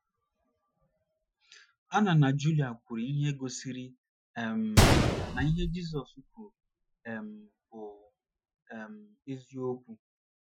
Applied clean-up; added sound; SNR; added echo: classical method Wiener filter.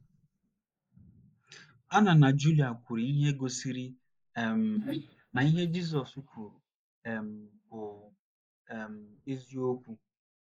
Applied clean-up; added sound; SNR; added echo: neural mask model Resemble Enhance denoiser.